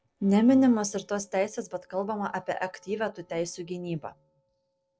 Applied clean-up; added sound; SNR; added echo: neural separator model SepFormer DNS4.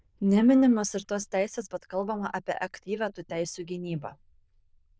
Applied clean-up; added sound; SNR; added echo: neural diffusion model UNIVERSE++.